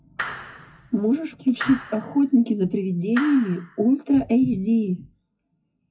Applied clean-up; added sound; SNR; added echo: classical method WPE with log-MMSE.